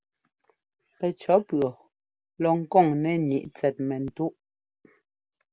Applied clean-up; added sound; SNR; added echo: none; none; none; none.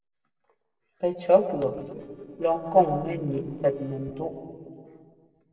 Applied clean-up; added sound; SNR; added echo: neural separator model SepFormer DNS4.